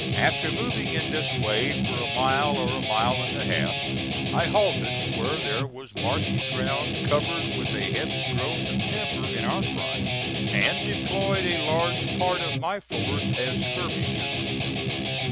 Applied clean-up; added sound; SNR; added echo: none; Guitar; -5 dB; none.